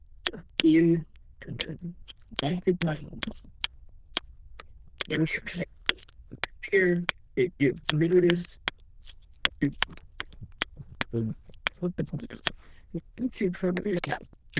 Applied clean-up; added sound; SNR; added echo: neural diffusion model UNIVERSE++.